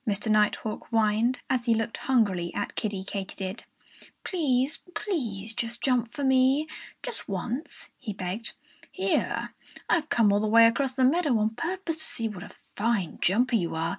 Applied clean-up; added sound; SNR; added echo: none; none; none; none.